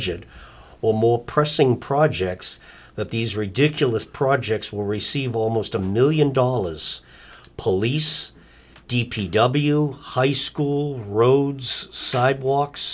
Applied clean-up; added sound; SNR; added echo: none; none; none; none.